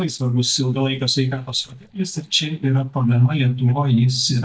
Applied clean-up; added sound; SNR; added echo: neural mask model DeepFilterNet 3.